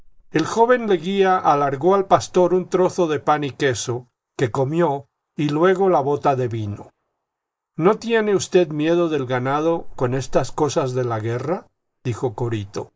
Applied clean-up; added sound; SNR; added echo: neural mask model Resemble Enhance denoiser.